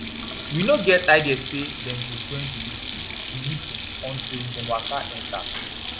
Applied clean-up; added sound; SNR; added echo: none; Sink (filling or washing); -1 dB; none.